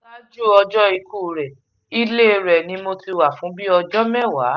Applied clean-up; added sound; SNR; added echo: none; none; none; none.